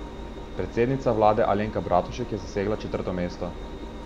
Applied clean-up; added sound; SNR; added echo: none; Engine; 10 dB; none.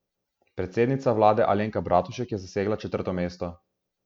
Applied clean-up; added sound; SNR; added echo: none; none; none; none.